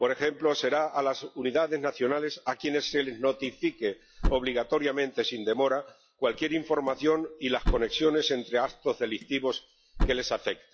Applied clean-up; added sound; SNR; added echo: classical method log-MMSE.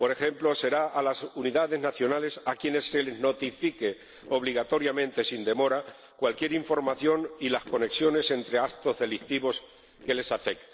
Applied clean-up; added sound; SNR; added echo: neural separator model SepFormer DNS4.